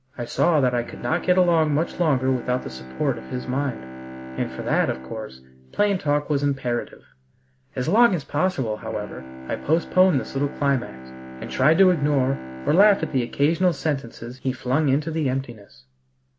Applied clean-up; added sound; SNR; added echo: none; Bowed string instrument; 15 dB; none.